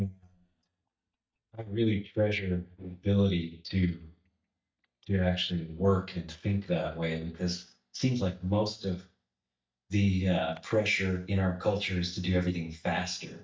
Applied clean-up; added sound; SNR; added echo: neural mask model DeepFilterNet 3.